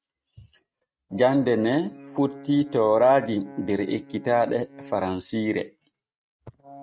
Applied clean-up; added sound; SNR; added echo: neural mask model RNNoise.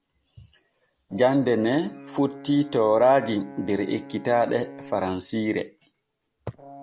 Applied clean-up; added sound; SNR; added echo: none; Brass instrument; 19 dB; none.